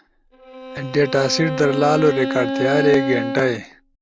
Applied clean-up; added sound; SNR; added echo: none; Bowed string instrument; 6 dB; none.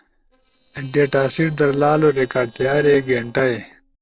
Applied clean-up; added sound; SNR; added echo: neural separator model SepFormer DNS4.